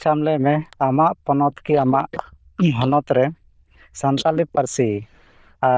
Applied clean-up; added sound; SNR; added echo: neural diffusion model UNIVERSE++.